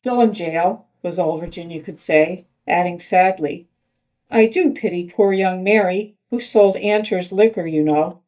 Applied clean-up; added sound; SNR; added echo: neural mask model DeepFilterNet 3.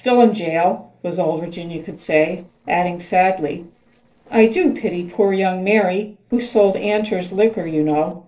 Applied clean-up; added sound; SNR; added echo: neural separator model SepFormer DNS4.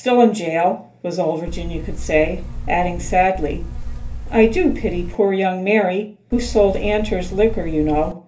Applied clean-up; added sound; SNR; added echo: none; Buzz; 7 dB; reverberation time 0.3 s.